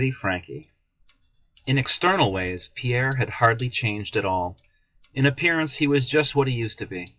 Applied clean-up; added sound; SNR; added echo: classical method WPE with log-MMSE.